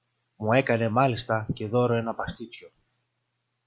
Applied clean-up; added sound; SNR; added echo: none; none; none; none.